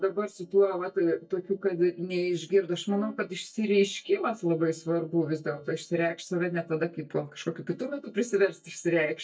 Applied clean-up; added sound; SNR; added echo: neural mask model DeepFilterNet 3.